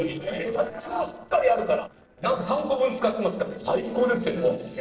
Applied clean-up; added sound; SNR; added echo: neural separator model SepFormer DNS4.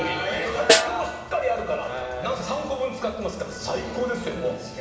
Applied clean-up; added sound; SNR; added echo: none; Snare drum; -1 dB; reverberation time 1.3 s.